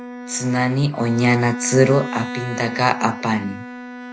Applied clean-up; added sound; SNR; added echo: none; Bowed string instrument; 11 dB; none.